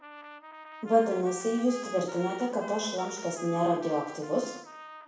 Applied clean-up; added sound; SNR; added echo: none; Trumpet; 14 dB; reverberation time 0.6 s.